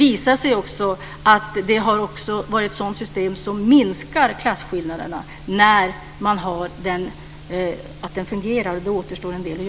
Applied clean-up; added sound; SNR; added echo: none; none; none; none.